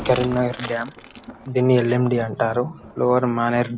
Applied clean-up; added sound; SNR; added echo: none; Crushing + Thunder; 17 dB; none.